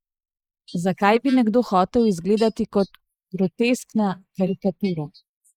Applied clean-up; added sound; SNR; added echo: neural mask model Resemble Enhance denoiser.